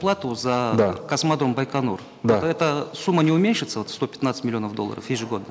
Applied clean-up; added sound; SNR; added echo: none; none; none; none.